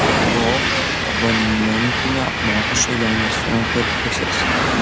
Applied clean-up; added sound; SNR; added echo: none; Train; -3 dB; none.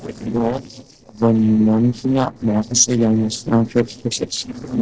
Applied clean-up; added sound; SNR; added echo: neural separator model SepFormer DNS4.